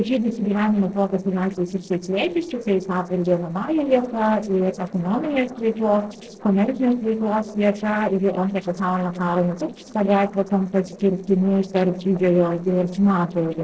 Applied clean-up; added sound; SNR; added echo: neural separator model SepFormer DNS4.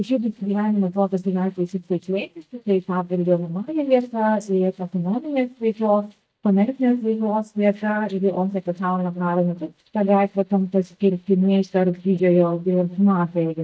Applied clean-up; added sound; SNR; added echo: neural mask model DeepFilterNet 3.